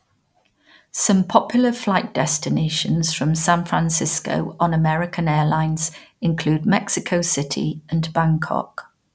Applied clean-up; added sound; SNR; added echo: none; none; none; none.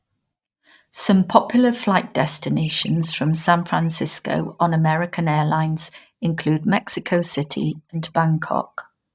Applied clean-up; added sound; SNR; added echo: neural mask model DeepFilterNet 3.